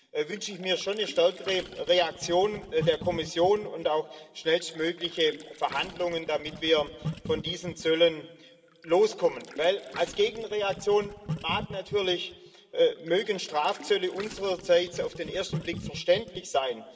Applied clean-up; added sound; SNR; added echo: none; Gurgling; 14 dB; reverberation time 2.3 s.